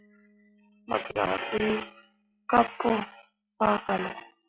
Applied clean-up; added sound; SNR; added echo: classical method log-MMSE.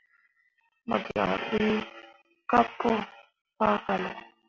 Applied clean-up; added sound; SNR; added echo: none; none; none; none.